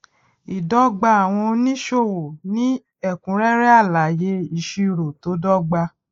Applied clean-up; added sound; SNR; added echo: neural mask model Resemble Enhance denoiser.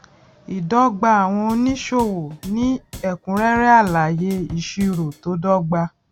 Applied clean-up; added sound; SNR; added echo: none; Drum / Drum kit; 19 dB; none.